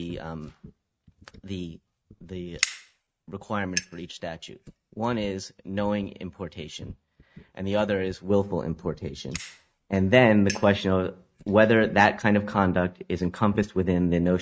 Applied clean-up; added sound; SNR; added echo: neural mask model RNNoise.